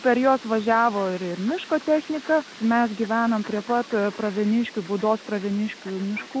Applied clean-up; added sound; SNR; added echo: none; Fowl; 18 dB; none.